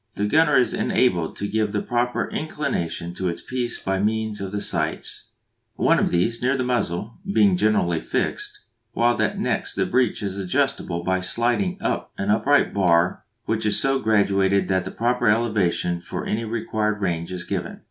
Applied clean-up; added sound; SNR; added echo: none; none; none; none.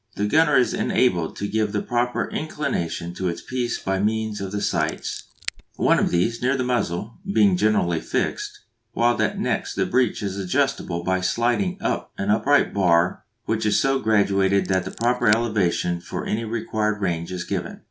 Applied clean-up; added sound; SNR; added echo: none; Scissors; 16 dB; none.